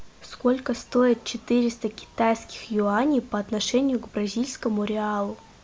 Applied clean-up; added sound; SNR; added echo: none; none; none; none.